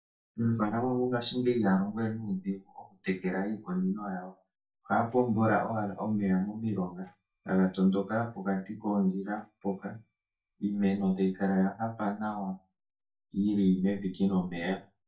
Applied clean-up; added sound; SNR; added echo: neural mask model DeepFilterNet 3.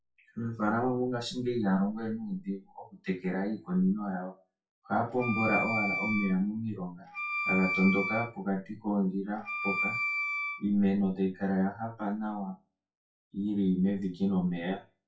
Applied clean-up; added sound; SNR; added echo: classical method WPE with log-MMSE.